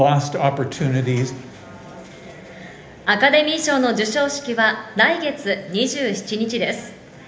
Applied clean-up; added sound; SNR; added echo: none; none; none; reverberation time 0.8 s.